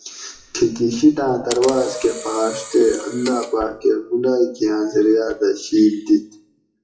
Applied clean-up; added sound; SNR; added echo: classical method WPE with log-MMSE.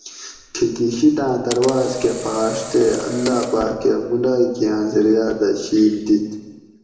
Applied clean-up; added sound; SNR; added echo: none; Camera; 15 dB; reverberation time 1.2 s.